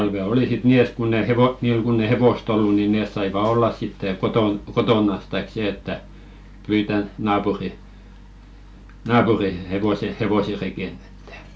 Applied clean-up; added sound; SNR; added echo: none; none; none; none.